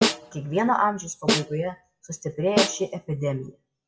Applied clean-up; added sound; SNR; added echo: classical method WPE with log-MMSE.